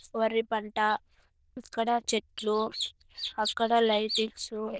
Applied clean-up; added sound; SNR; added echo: neural diffusion model UNIVERSE++.